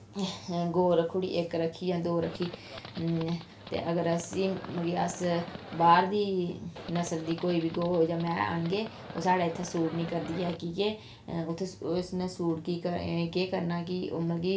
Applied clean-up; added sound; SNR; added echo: none; Livestock, farm animals, working animals; 14 dB; reverberation time 0.3 s.